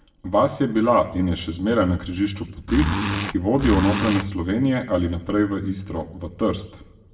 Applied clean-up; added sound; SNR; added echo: none; Zipper (clothing); 1 dB; reverberation time 0.7 s.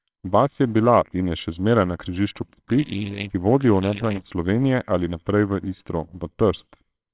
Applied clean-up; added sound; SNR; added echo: neural separator model SepFormer WHAMR!.